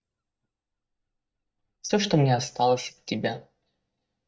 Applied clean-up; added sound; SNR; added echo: neural mask model DeepFilterNet 3.